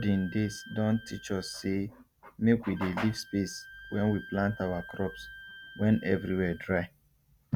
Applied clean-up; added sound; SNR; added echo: none; Wind instrument, woodwind instrument; 19 dB; none.